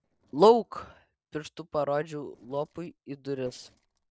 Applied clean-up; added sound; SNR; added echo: neural separator model SepFormer DNS4.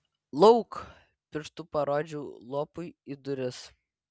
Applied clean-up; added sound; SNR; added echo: none; none; none; none.